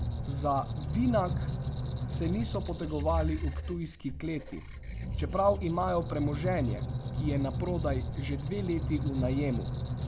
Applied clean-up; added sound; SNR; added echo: none; Squeak; 1 dB; none.